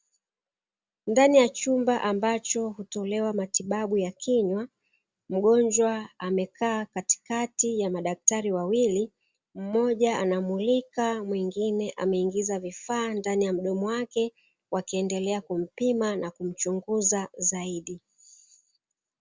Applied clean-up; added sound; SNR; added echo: none; none; none; none.